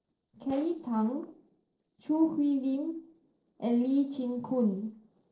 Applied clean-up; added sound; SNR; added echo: neural separator model SepFormer DNS4.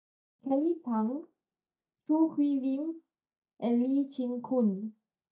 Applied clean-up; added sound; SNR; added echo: neural mask model DeepFilterNet 3.